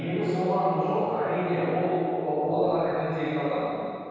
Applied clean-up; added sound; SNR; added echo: none; none; none; reverberation time 2.2 s.